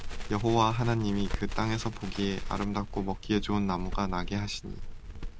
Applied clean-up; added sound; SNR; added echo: none; Crackle; 5 dB; none.